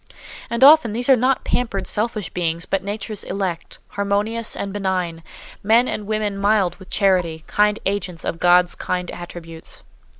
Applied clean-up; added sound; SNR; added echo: none; none; none; none.